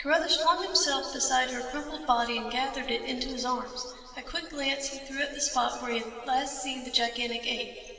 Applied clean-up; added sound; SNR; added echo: none; none; none; reverberation time 2.3 s.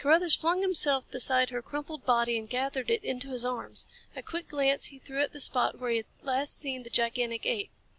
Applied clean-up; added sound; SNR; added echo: none; none; none; none.